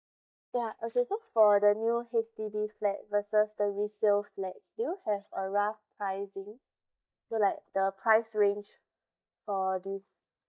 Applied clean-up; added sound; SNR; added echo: neural mask model DeepFilterNet 3.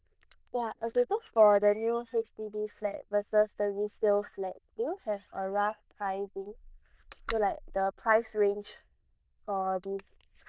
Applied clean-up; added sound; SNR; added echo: neural diffusion model UNIVERSE++.